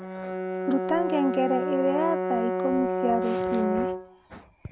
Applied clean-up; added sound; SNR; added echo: none; Brass instrument; 1 dB; none.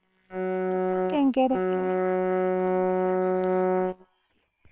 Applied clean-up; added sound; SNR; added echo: neural separator model SepFormer WHAM!.